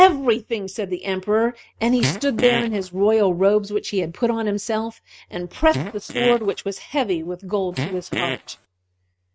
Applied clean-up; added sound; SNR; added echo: neural mask model RNNoise.